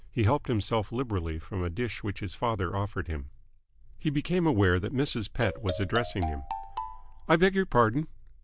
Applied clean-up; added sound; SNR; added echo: none; Marimba, xylophone; 9 dB; none.